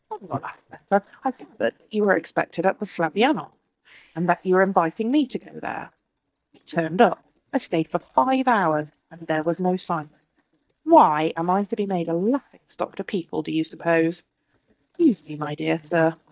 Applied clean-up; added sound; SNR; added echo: neural mask model DeepFilterNet 3.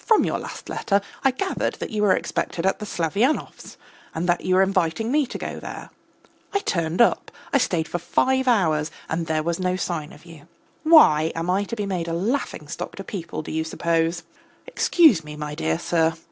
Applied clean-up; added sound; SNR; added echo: none; none; none; none.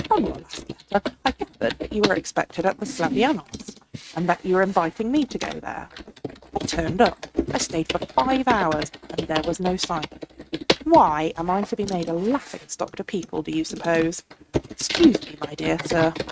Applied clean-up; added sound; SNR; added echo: neural mask model RNNoise.